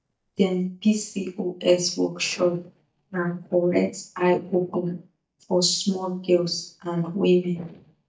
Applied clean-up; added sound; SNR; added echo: neural mask model DeepFilterNet 3.